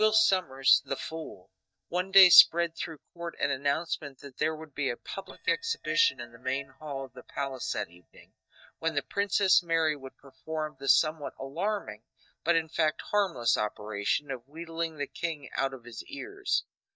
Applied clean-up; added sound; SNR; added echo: neural mask model DeepFilterNet 3.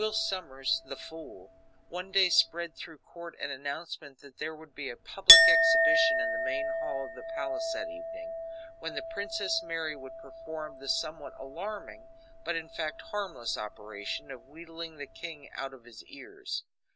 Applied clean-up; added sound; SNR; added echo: none; Chink, clink; -4 dB; none.